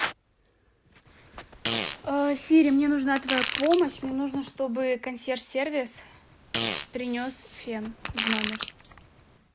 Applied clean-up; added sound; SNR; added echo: none; Fart; 4 dB; none.